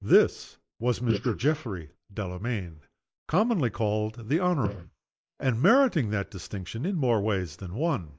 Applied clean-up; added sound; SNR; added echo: neural mask model Resemble Enhance denoiser.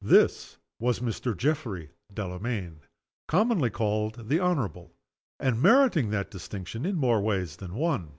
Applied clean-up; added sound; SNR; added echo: none; none; none; none.